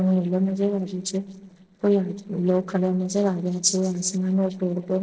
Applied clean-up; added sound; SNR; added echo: neural separator model SepFormer DNS4.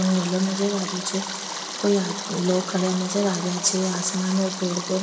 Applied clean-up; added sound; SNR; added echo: none; Stream; 8 dB; reverberation time 2.4 s.